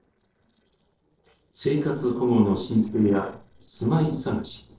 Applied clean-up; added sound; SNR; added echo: neural separator model SepFormer DNS4.